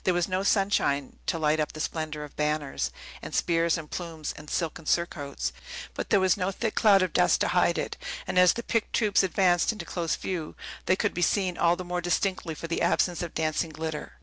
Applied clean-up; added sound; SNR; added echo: none; none; none; none.